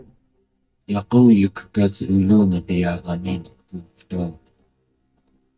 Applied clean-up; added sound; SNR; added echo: neural mask model DeepFilterNet 3.